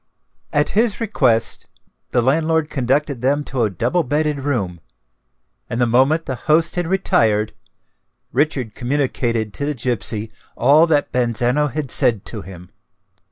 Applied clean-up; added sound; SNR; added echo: none; none; none; none.